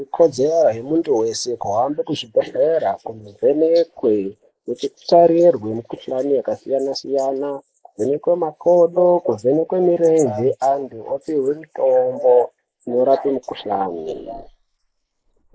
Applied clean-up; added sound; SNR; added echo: neural mask model Resemble Enhance denoiser.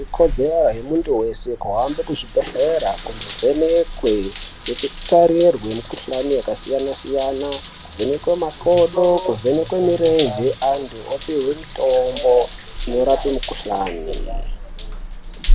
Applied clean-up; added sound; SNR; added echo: none; Drip / Trickle, dribble / Bathtub (filling or washing) / Water tap, faucet; 5 dB; none.